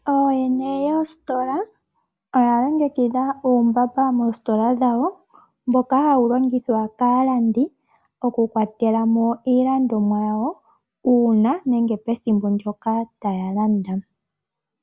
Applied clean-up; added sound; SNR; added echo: none; none; none; none.